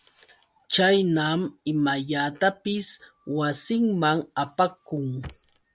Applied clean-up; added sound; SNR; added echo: none; none; none; none.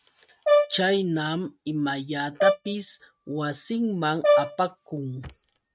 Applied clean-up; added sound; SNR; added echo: neural mask model RNNoise.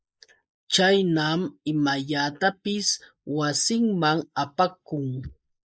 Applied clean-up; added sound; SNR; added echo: neural mask model Resemble Enhance denoiser.